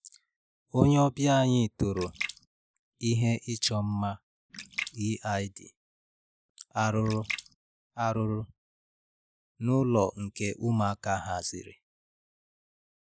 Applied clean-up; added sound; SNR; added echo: neural mask model Resemble Enhance denoiser.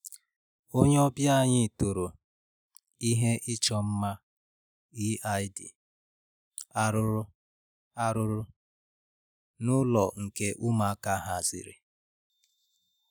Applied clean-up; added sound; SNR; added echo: none; none; none; none.